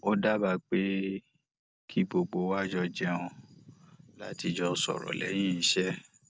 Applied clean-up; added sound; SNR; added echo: none; none; none; none.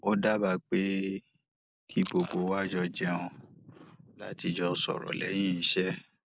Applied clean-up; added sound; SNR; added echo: neural mask model Resemble Enhance denoiser.